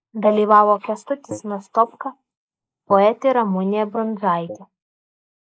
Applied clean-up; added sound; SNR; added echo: neural mask model Resemble Enhance denoiser.